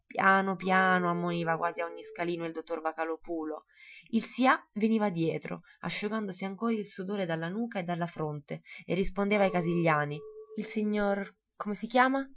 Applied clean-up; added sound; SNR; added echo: classical method Wiener filter.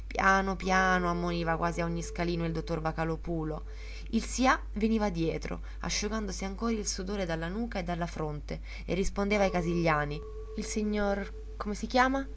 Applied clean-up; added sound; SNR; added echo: none; Chink, clink; 20 dB; none.